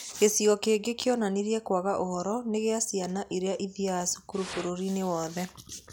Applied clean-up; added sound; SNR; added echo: none; Fire; 12 dB; none.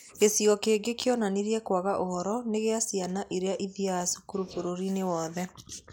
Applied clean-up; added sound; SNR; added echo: neural mask model Resemble Enhance denoiser.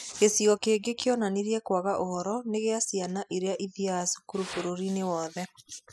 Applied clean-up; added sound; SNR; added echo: classical method spectral subtraction.